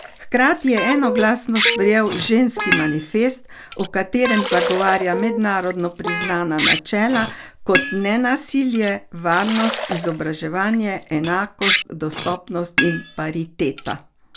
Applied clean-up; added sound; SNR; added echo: none; Guitar + Liquid; 5 dB; none.